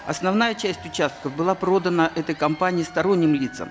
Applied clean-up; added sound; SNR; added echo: none; Applause / Crowd / Cheering; 19 dB; none.